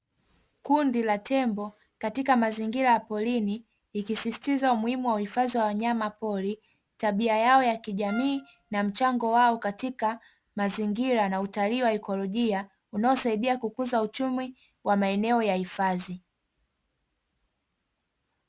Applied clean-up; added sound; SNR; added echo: none; Trumpet; 17 dB; none.